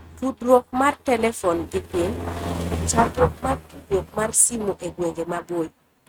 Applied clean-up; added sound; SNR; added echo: neural mask model RNNoise.